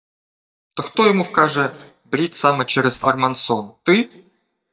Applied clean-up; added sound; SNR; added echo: neural mask model DeepFilterNet 3.